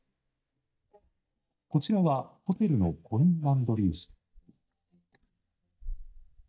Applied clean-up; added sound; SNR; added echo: neural mask model DeepFilterNet 3.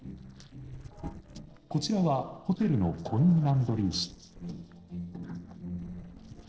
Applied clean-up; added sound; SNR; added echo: neural separator model SepFormer DNS4.